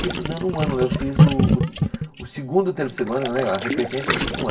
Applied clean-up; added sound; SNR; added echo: none; Gurgling; -2 dB; reverberation time 2.7 s.